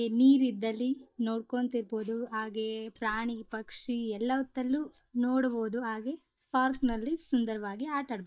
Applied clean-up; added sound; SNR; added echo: neural mask model DeepFilterNet 3.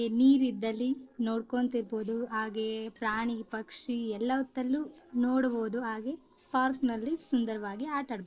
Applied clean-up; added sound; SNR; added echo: neural separator model SepFormer DNS4.